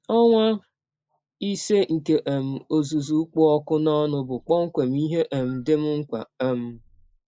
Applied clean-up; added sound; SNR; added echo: neural mask model Resemble Enhance denoiser.